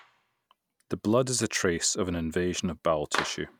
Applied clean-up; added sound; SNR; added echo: none; Clapping; 12 dB; none.